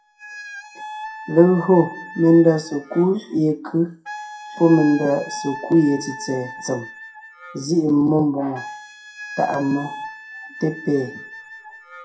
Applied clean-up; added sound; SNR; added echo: classical method WPE with log-MMSE.